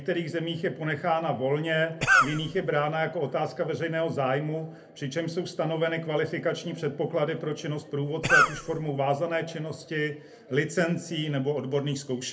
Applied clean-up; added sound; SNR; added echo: none; Cough; -5 dB; reverberation time 0.3 s.